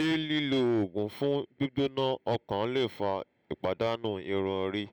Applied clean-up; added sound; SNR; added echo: none; none; none; none.